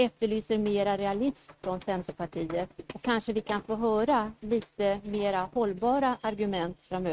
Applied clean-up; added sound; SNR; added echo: neural mask model RNNoise.